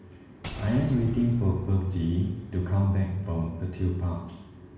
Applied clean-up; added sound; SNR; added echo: none; Shatter / Boom; 15 dB; reverberation time 1.1 s.